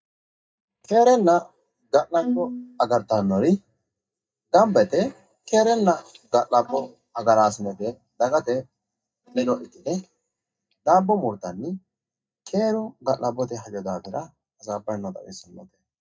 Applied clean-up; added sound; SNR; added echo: neural mask model DeepFilterNet 3.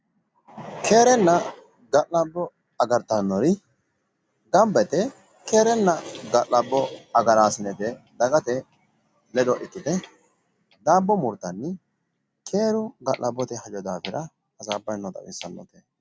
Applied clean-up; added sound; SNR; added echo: none; none; none; none.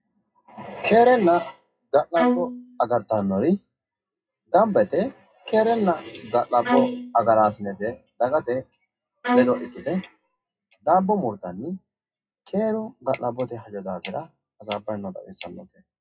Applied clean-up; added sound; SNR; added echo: classical method WPE with log-MMSE.